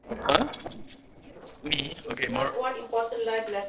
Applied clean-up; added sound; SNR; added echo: neural separator model SepFormer DNS4.